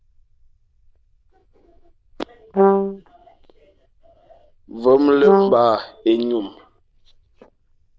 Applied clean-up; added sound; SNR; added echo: neural diffusion model UNIVERSE++.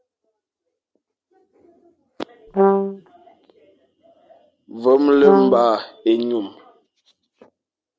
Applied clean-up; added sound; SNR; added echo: none; Brass instrument; -4 dB; none.